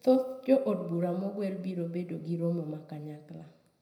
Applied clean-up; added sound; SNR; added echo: none; none; none; reverberation time 0.8 s.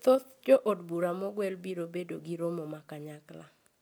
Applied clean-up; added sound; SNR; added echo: none; none; none; none.